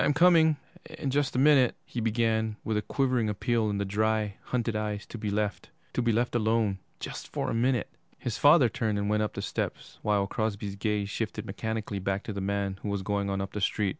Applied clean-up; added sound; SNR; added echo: none; none; none; none.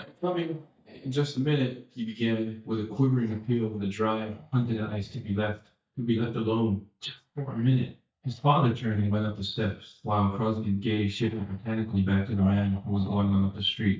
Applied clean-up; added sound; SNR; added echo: neural mask model DeepFilterNet 3.